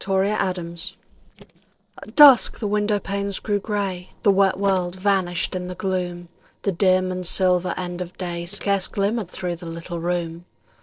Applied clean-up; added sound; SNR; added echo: neural separator model SepFormer DNS4.